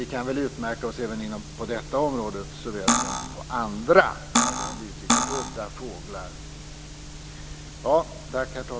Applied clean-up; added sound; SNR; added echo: none; Cutlery, silverware; -3 dB; none.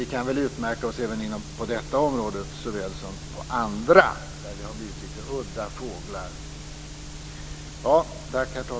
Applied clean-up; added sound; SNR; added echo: none; none; none; none.